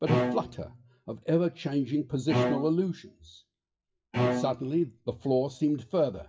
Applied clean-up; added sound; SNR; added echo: classical method WPE with log-MMSE.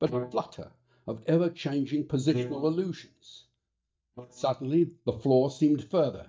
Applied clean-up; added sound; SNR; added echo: neural mask model DeepFilterNet 3.